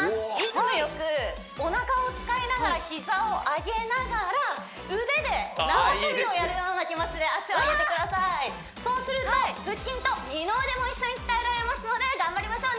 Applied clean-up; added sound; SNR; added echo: none; none; none; none.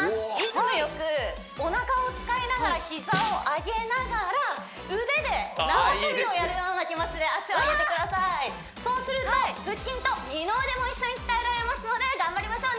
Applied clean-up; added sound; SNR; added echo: none; Snare drum; 10 dB; none.